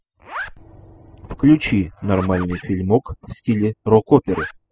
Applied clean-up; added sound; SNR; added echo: classical method spectral subtraction.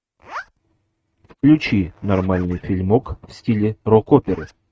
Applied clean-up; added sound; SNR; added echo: neural mask model RNNoise.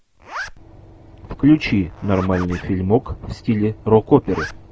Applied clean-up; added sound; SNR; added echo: none; Zipper (clothing); 17 dB; none.